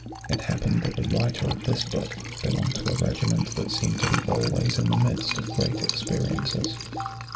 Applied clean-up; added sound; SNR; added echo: none; Liquid; 7 dB; reverberation time 2.9 s.